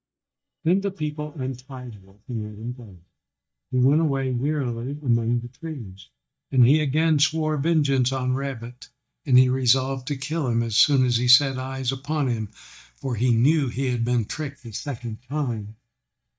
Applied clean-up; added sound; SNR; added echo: neural mask model DeepFilterNet 3.